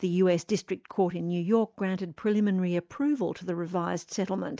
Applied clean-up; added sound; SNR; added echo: none; none; none; none.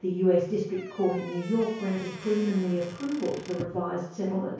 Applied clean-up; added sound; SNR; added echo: none; Squeak / Wood; 16 dB; reverberation time 0.6 s.